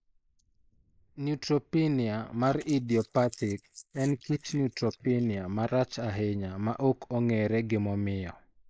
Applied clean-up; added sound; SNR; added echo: neural mask model Resemble Enhance denoiser.